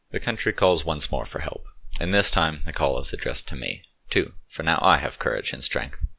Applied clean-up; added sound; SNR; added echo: none; none; none; none.